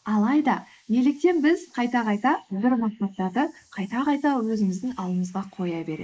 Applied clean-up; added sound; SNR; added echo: neural mask model Resemble Enhance denoiser.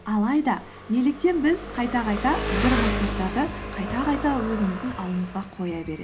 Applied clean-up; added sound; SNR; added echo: none; Engine; 6 dB; none.